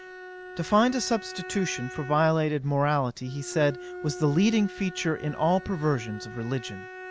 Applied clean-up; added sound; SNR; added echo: none; Bowed string instrument; 15 dB; none.